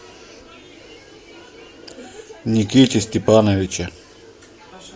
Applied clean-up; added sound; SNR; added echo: none; none; none; none.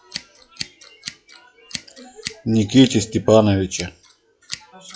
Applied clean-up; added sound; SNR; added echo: classical method log-MMSE.